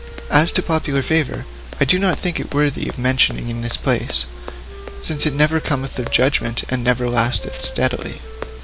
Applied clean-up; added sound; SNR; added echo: none; Wind instrument, woodwind instrument + Run; 16 dB; none.